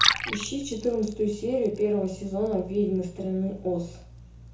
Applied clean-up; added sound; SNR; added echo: none; Liquid; 5 dB; reverberation time 0.5 s.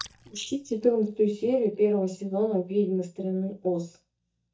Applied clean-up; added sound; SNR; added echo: neural mask model DeepFilterNet 3.